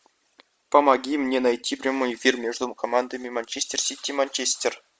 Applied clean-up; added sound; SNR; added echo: none; none; none; none.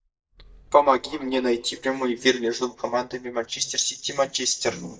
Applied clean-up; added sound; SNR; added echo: neural mask model DeepFilterNet 3.